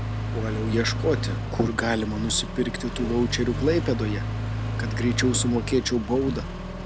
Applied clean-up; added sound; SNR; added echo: none; Accelerating, revving, vroom; 3 dB; none.